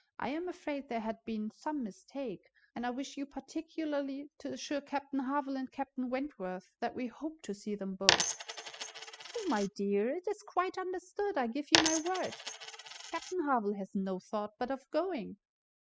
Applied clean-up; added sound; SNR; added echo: classical method spectral subtraction.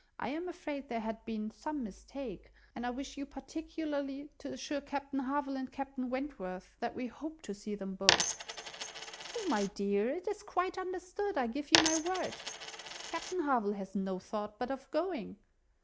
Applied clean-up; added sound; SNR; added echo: none; Coin (dropping); -2 dB; none.